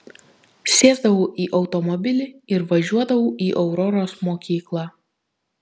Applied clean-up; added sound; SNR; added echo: none; none; none; none.